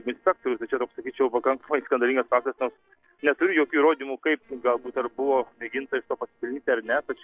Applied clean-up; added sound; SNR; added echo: neural separator model SepFormer DNS4.